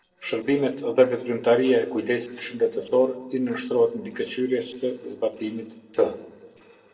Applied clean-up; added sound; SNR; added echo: neural separator model SepFormer DNS4.